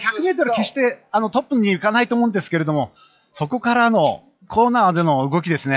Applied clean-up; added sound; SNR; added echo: classical method log-MMSE.